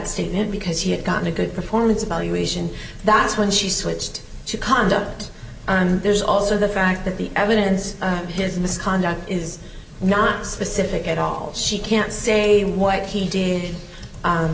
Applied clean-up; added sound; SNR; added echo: none; none; none; reverberation time 1.2 s.